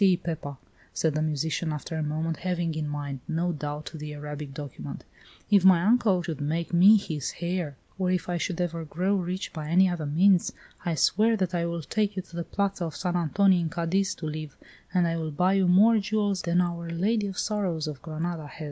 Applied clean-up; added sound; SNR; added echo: none; none; none; none.